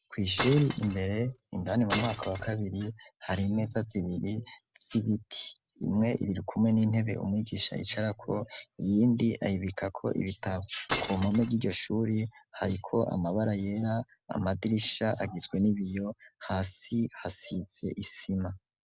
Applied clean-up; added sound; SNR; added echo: none; Glass; 6 dB; none.